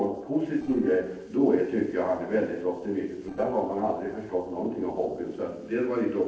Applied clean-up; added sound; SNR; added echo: neural separator model SepFormer DNS4.